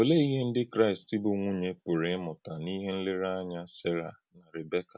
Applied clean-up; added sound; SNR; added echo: none; none; none; none.